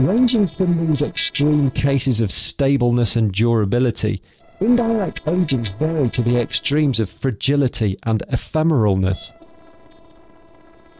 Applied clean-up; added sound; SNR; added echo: neural separator model SepFormer DNS4.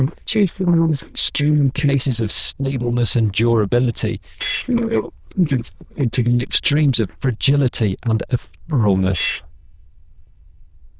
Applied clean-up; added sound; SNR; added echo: neural diffusion model UNIVERSE++.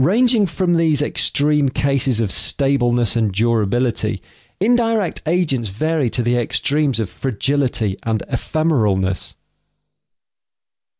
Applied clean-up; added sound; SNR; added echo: none; none; none; none.